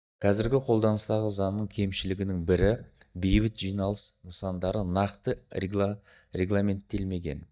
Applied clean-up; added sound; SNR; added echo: neural mask model DeepFilterNet 3.